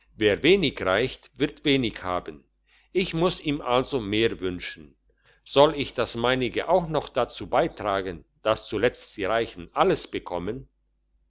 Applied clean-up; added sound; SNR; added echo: none; none; none; none.